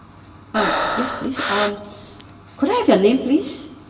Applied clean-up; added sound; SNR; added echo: none; Breathing; 4 dB; reverberation time 1.0 s.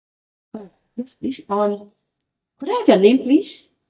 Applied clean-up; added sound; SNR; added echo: neural mask model DeepFilterNet 3.